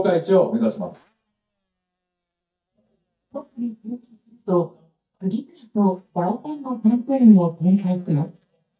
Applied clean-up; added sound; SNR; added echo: neural mask model DeepFilterNet 3.